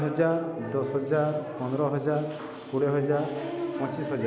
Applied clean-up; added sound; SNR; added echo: none; none; none; none.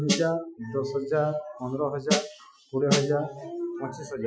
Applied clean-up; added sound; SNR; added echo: classical method Wiener filter.